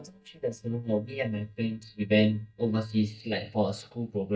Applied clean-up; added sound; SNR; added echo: neural mask model DeepFilterNet 3.